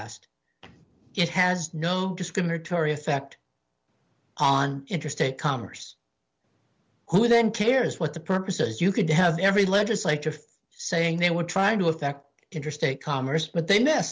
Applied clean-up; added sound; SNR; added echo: none; none; none; none.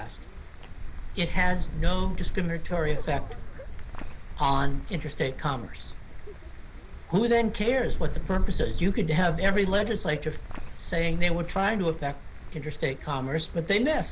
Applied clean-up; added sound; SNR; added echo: none; Wind; 0 dB; none.